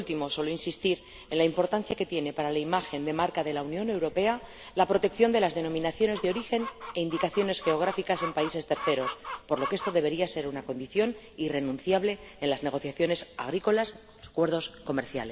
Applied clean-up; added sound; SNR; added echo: none; Chicken, rooster; 15 dB; none.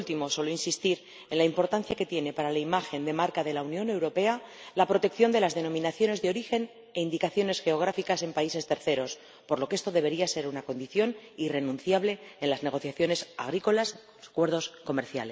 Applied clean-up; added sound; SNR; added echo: none; none; none; none.